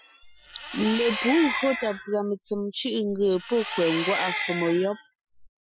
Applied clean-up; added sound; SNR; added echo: classical method Wiener filter.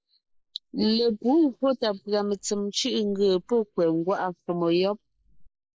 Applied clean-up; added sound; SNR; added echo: neural mask model Resemble Enhance denoiser.